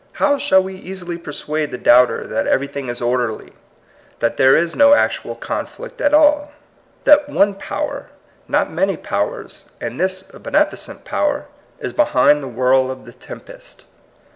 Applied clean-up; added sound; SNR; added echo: none; none; none; none.